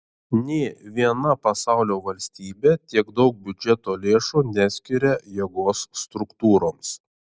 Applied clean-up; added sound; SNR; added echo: none; none; none; none.